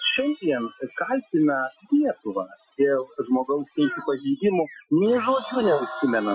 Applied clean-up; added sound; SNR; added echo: classical method Wiener filter.